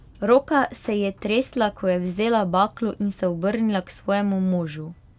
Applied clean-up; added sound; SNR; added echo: none; none; none; none.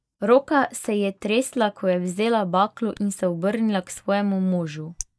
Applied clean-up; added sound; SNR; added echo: neural mask model DeepFilterNet 3.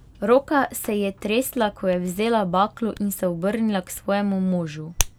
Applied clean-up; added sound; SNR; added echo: none; Hands; 13 dB; none.